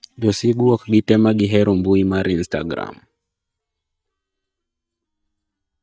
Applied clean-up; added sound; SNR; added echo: neural mask model DeepFilterNet 3.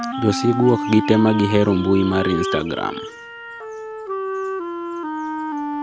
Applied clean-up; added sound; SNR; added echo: none; Wind instrument, woodwind instrument; 5 dB; none.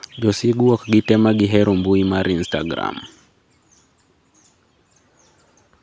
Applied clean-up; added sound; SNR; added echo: none; none; none; none.